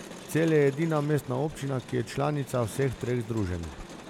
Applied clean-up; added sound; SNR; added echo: none; Crowd; 16 dB; none.